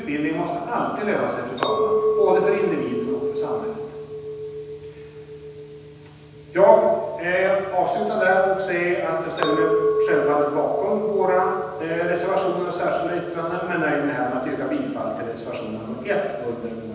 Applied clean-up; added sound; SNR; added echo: none; Chink, clink; 5 dB; reverberation time 1.1 s.